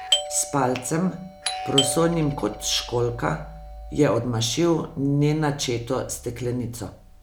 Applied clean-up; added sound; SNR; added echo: none; Doorbell; 9 dB; none.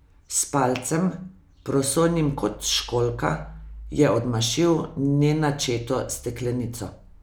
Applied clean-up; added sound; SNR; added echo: none; none; none; none.